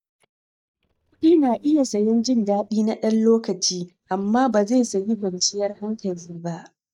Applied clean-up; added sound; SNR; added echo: neural mask model DeepFilterNet 3.